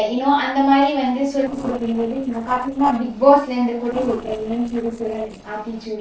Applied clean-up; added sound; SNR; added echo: neural separator model SepFormer DNS4.